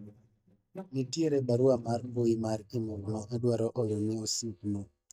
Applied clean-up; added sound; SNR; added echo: neural mask model DeepFilterNet 3.